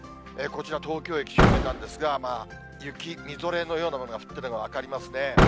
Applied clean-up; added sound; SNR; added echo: none; Slam / Car; -4 dB; none.